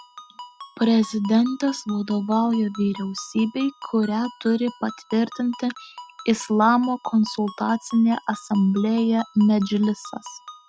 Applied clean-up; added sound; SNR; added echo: none; Ringtone; 20 dB; none.